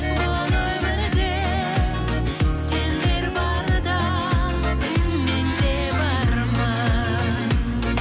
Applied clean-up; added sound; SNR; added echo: none; none; none; none.